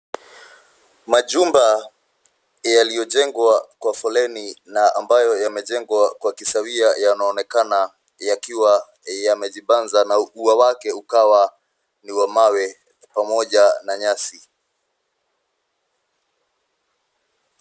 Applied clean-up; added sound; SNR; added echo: none; none; none; none.